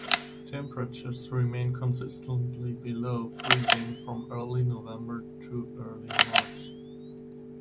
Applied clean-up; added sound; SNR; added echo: none; Camera; 1 dB; none.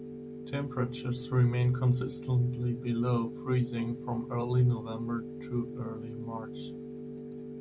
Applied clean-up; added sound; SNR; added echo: none; none; none; none.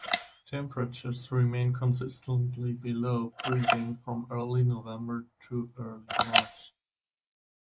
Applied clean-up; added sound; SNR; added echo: neural mask model Resemble Enhance denoiser.